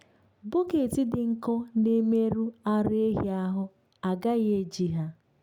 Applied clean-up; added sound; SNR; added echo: none; none; none; none.